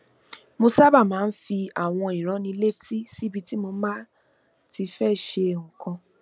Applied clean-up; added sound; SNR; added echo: none; Rattle (instrument); 18 dB; none.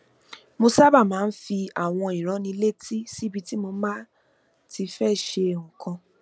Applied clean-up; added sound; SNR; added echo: none; none; none; none.